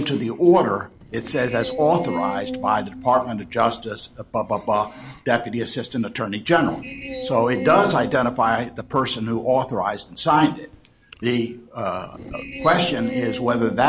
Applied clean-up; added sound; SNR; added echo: none; Screech; 10 dB; none.